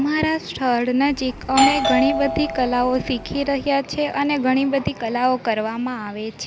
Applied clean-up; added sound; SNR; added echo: none; Doorbell; 3 dB; none.